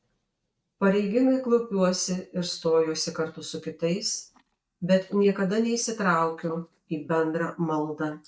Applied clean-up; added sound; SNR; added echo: neural mask model DeepFilterNet 3.